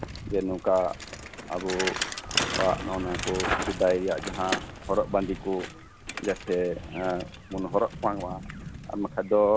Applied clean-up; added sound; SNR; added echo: none; Bicycle; 6 dB; none.